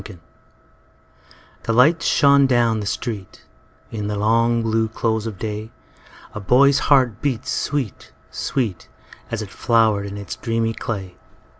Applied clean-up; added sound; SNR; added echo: none; none; none; none.